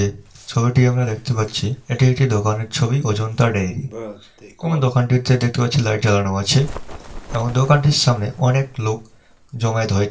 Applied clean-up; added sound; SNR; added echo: none; Bird; 20 dB; reverberation time 0.2 s.